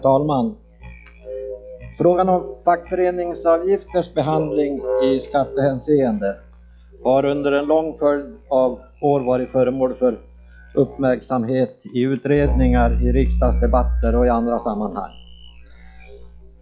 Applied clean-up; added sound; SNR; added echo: classical method log-MMSE.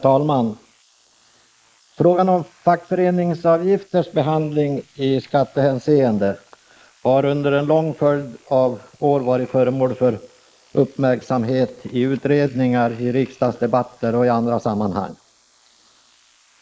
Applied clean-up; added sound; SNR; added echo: neural mask model Resemble Enhance denoiser.